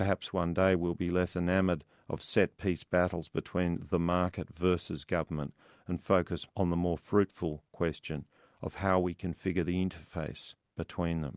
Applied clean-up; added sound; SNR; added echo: none; none; none; none.